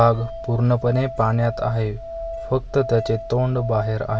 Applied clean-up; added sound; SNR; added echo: none; Musical instrument; 13 dB; none.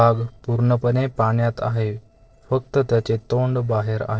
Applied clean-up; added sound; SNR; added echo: neural separator model SepFormer DNS4.